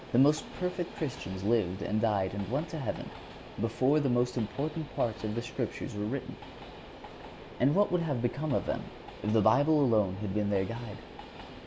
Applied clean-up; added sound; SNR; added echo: none; Train; 15 dB; none.